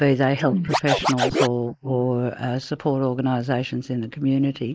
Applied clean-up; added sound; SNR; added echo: neural mask model Resemble Enhance denoiser.